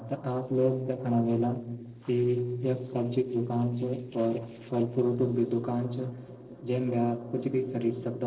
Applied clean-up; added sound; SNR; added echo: neural separator model SepFormer DNS4.